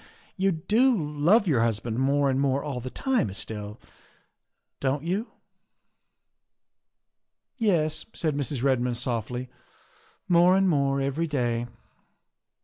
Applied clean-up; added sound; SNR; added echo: none; none; none; none.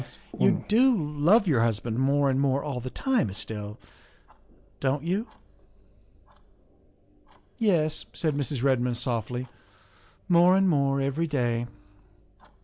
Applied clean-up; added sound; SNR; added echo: none; Clock; 16 dB; none.